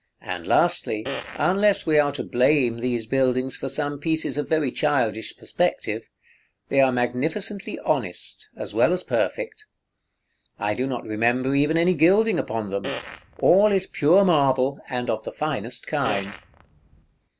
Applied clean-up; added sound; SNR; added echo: none; Fart; 12 dB; none.